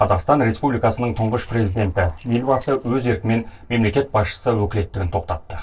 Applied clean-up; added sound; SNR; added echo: neural separator model SepFormer DNS4.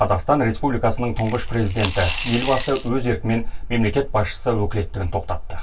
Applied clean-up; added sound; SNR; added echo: none; Coin (dropping) / Glass; 3 dB; reverberation time 0.1 s.